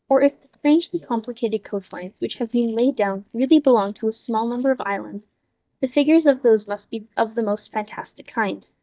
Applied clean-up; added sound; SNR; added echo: neural mask model DeepFilterNet 3.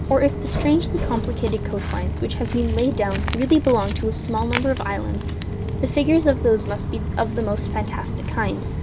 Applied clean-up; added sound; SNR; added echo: none; Walk, footsteps; 2 dB; none.